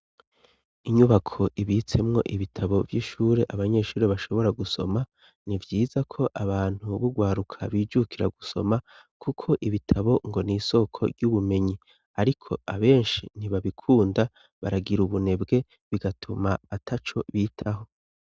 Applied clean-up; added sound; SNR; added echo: none; none; none; none.